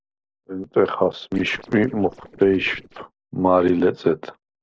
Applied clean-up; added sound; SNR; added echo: neural separator model SepFormer DNS4.